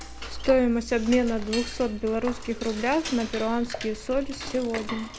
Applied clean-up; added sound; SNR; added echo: none; Cutlery, silverware / Dishes, pots, and pans; 9 dB; none.